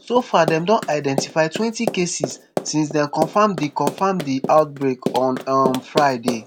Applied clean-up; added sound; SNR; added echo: none; Run; 9 dB; none.